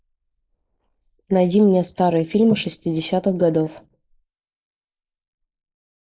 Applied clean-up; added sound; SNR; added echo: neural mask model Resemble Enhance denoiser.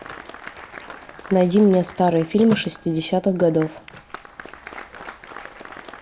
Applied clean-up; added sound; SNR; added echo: none; Telephone + Applause; 15 dB; none.